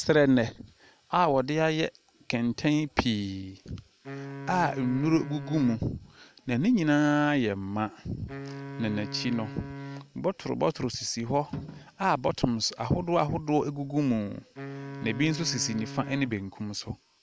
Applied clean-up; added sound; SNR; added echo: none; Wind instrument, woodwind instrument; 13 dB; none.